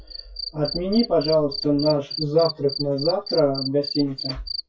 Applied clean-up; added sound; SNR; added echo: classical method WPE with log-MMSE.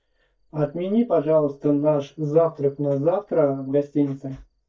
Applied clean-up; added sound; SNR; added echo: neural mask model DeepFilterNet 3.